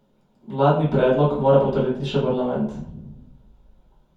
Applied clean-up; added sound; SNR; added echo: none; none; none; reverberation time 0.6 s.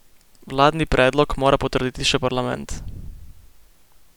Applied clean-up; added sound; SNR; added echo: none; none; none; none.